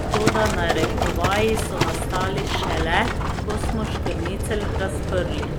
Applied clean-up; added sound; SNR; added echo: none; Livestock, farm animals, working animals; -3 dB; none.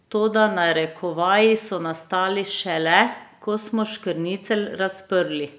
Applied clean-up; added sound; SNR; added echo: none; none; none; none.